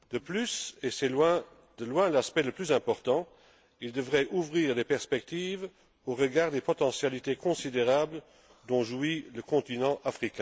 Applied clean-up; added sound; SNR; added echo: none; none; none; none.